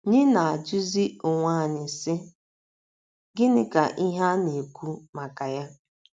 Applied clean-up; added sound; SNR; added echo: none; none; none; none.